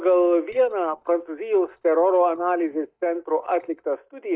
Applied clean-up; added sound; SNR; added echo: neural mask model DeepFilterNet 3.